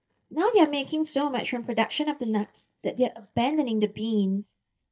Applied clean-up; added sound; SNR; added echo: neural mask model DeepFilterNet 3.